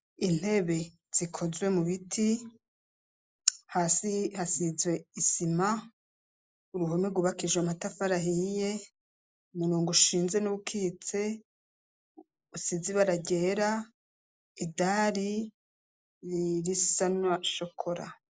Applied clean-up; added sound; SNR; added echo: neural mask model Resemble Enhance denoiser.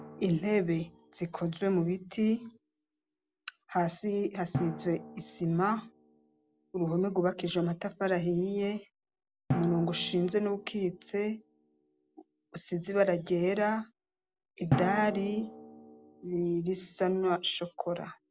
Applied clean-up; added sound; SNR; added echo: none; Drum; 12 dB; none.